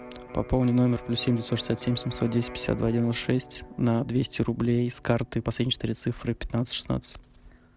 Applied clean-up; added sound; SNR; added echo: none; Electric guitar; 18 dB; none.